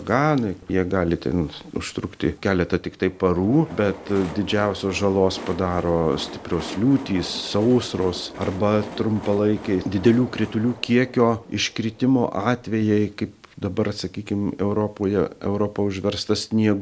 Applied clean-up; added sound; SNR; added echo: none; Train; 18 dB; none.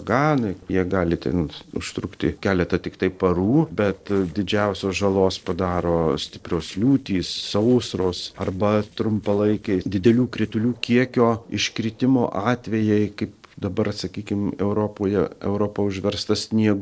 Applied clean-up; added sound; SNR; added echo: neural separator model SepFormer DNS4.